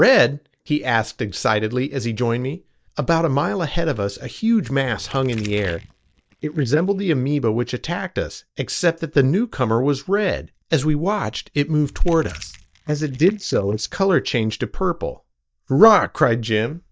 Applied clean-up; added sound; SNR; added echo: neural mask model DeepFilterNet 3.